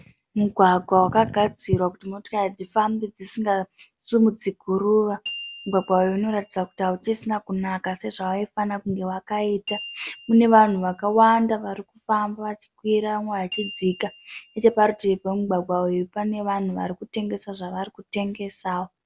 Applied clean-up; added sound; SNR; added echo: none; Glockenspiel; 19 dB; none.